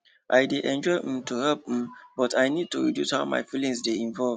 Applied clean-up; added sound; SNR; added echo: none; none; none; none.